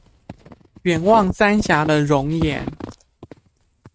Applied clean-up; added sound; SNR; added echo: neural mask model RNNoise.